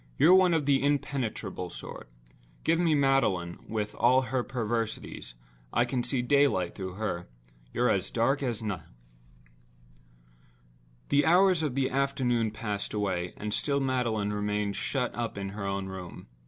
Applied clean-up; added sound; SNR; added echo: none; none; none; none.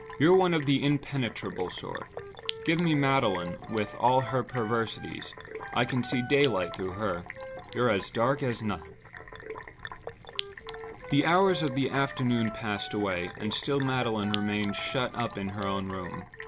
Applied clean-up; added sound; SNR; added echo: none; Sink (filling or washing) + Wind instrument, woodwind instrument; 12 dB; none.